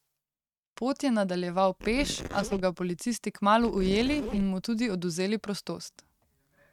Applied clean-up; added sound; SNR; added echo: neural mask model RNNoise.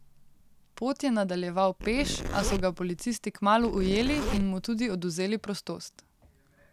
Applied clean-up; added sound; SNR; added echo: none; Zipper (clothing); 4 dB; none.